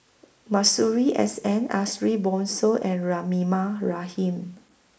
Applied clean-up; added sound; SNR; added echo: neural mask model Resemble Enhance denoiser.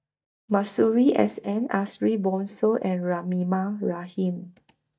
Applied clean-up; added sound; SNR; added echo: neural mask model DeepFilterNet 3.